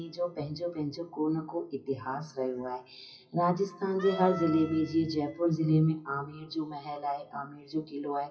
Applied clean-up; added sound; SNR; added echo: classical method WPE with log-MMSE.